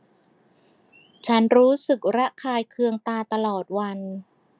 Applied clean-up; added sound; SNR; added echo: none; none; none; none.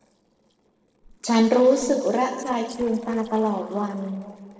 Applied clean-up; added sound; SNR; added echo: neural separator model SepFormer DNS4.